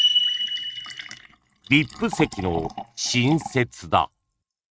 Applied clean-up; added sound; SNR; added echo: neural mask model RNNoise.